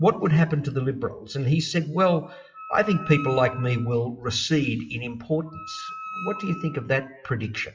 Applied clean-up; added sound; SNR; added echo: classical method WPE with log-MMSE.